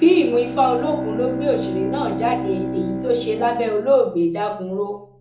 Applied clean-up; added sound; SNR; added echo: none; Bowed string instrument; 7 dB; reverberation time 0.6 s.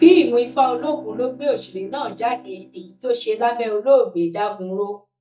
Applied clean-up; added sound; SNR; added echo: neural mask model DeepFilterNet 3.